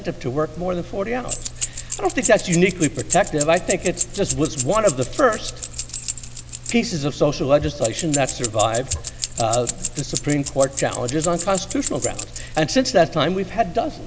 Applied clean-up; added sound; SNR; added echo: none; Keys jangling; 7 dB; none.